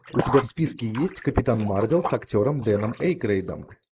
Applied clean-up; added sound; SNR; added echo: neural mask model Resemble Enhance denoiser.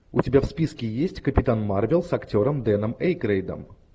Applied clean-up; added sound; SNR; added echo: none; none; none; none.